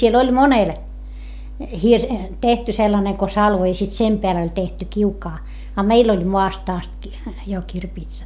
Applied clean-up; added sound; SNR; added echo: none; none; none; none.